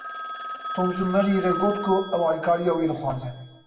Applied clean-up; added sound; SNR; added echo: none; Telephone; 10 dB; reverberation time 0.6 s.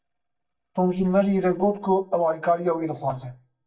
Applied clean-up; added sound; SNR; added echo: neural mask model DeepFilterNet 3.